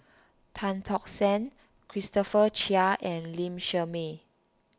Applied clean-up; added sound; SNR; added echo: none; none; none; none.